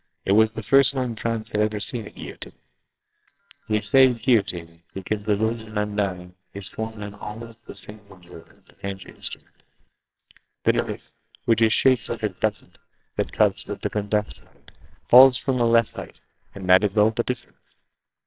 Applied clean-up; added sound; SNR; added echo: neural separator model SepFormer WHAMR!.